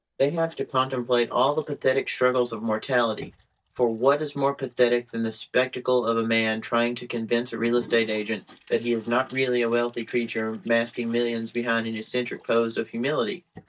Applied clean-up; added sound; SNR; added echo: neural mask model DeepFilterNet 3.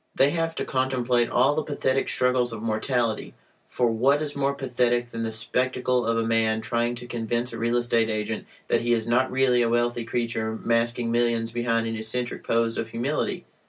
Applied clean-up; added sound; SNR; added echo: none; none; none; none.